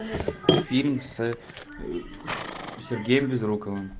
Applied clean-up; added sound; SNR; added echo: none; Livestock, farm animals, working animals; 15 dB; none.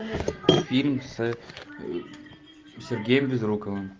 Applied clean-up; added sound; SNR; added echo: none; none; none; none.